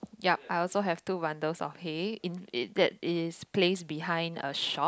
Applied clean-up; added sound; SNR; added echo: none; none; none; none.